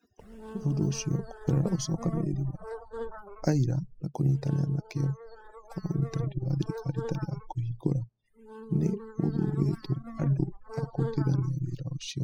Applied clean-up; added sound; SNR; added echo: classical method spectral subtraction.